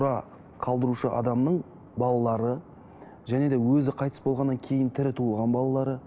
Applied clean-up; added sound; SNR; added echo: none; none; none; none.